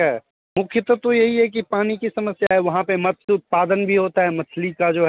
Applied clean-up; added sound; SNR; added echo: none; none; none; none.